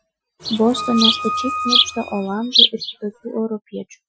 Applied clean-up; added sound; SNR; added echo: classical method Wiener filter.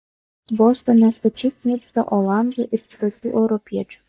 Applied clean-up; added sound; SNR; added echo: neural mask model DeepFilterNet 3.